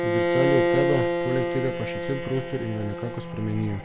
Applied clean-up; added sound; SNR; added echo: none; Bowed string instrument; -2 dB; none.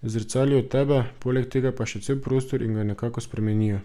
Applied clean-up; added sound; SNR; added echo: none; none; none; none.